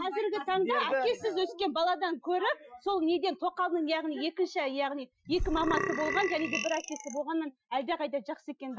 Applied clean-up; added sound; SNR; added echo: classical method Wiener filter.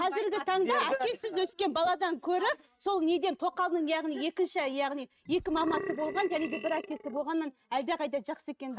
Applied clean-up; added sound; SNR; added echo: neural mask model RNNoise.